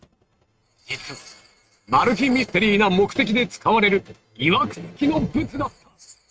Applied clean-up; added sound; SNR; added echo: neural mask model RNNoise.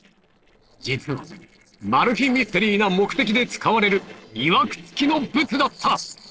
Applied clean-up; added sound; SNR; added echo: neural separator model SepFormer DNS4.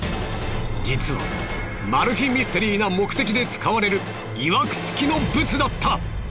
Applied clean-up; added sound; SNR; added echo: none; none; none; none.